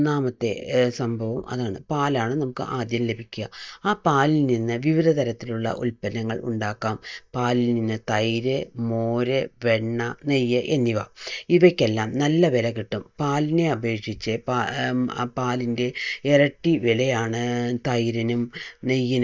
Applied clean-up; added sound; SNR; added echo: neural mask model DeepFilterNet 3.